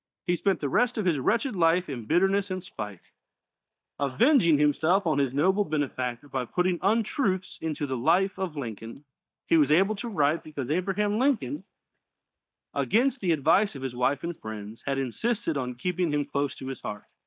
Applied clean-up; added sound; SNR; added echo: neural mask model DeepFilterNet 3.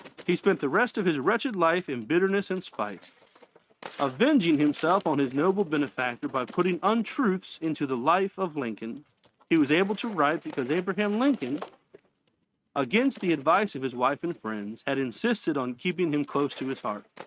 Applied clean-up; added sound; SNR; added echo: neural mask model RNNoise.